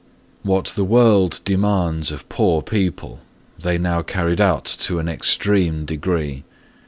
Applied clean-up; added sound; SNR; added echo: none; none; none; none.